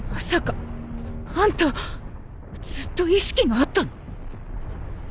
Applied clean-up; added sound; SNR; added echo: none; Drum; 17 dB; none.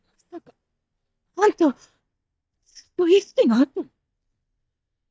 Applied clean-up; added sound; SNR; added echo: neural mask model DeepFilterNet 3.